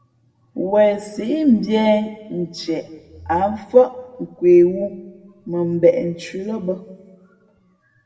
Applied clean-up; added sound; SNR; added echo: none; none; none; reverberation time 0.9 s.